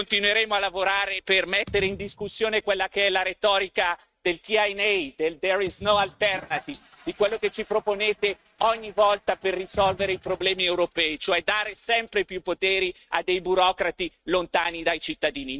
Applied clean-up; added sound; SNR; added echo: neural mask model RNNoise.